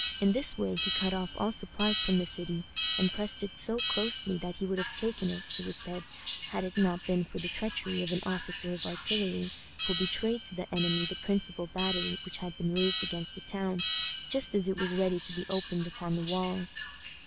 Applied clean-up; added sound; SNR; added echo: none; Alarm; 6 dB; none.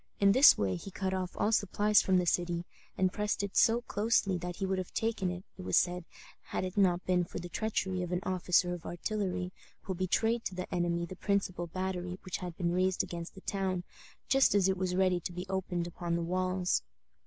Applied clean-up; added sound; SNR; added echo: none; none; none; none.